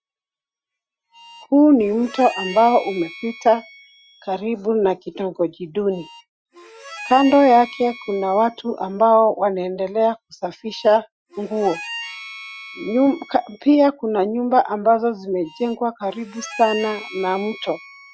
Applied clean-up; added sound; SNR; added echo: classical method Wiener filter.